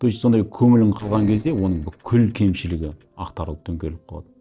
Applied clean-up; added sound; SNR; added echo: neural separator model SepFormer DNS4.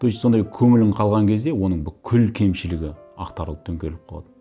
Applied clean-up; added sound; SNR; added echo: none; none; none; none.